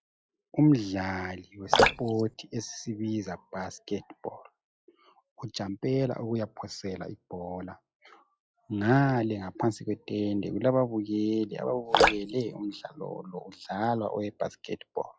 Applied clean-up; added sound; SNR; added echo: classical method log-MMSE.